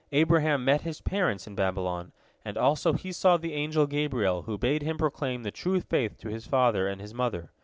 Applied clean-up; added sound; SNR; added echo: none; none; none; none.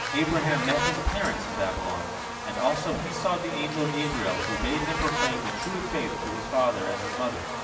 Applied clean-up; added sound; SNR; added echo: none; Buzz; 3 dB; reverberation time 2.3 s.